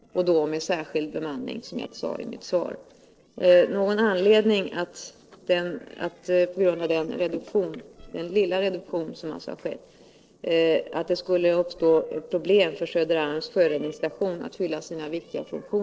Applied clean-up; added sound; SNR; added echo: neural separator model SepFormer DNS4.